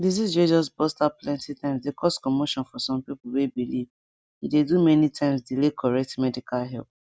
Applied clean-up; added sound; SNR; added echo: none; none; none; none.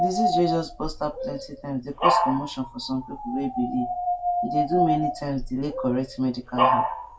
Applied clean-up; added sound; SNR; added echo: none; Dog; -1 dB; reverberation time 0.2 s.